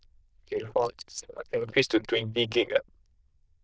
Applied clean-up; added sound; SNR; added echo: neural diffusion model UNIVERSE++.